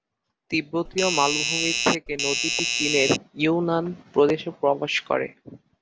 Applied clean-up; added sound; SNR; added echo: none; Doorbell; 1 dB; none.